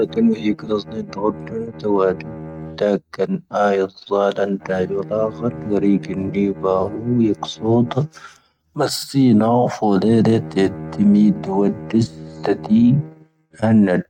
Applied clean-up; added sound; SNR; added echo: neural mask model RNNoise.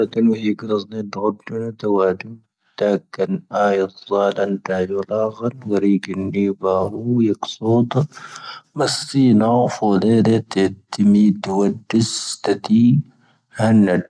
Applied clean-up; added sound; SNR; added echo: none; none; none; none.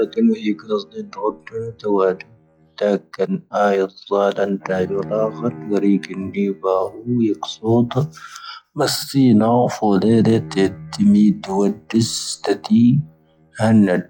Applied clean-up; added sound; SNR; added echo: classical method log-MMSE.